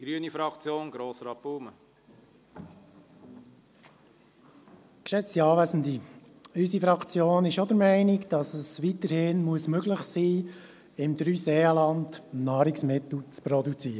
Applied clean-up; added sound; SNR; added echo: none; none; none; none.